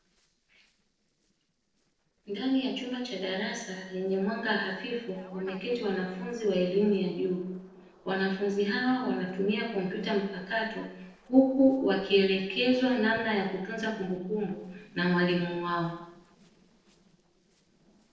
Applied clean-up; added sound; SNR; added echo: neural separator model SepFormer DNS4.